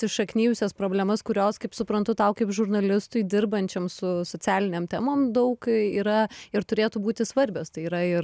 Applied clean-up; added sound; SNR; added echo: none; none; none; none.